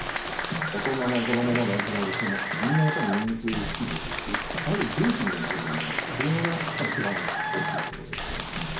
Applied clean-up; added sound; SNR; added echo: none; Applause; 0 dB; reverberation time 0.4 s.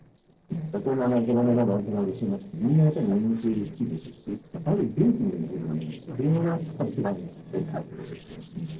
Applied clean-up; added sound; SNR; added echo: neural separator model SepFormer DNS4.